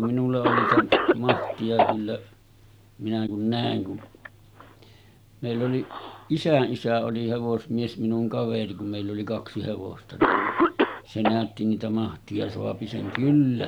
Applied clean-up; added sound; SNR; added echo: none; Cough; 2 dB; none.